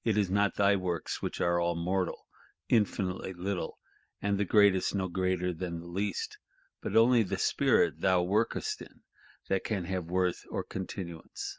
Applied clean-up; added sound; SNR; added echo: none; none; none; none.